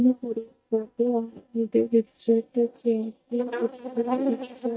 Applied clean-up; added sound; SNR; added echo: neural mask model DeepFilterNet 3.